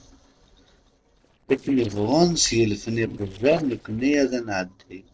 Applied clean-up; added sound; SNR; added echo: neural separator model SepFormer DNS4.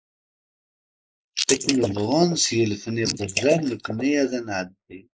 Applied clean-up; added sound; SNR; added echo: neural mask model Resemble Enhance denoiser.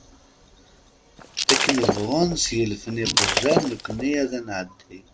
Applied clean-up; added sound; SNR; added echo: none; Shatter; -1 dB; none.